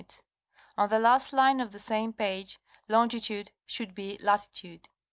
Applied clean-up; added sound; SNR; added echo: none; none; none; none.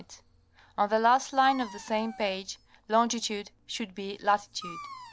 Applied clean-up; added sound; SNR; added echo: none; Dog; 19 dB; none.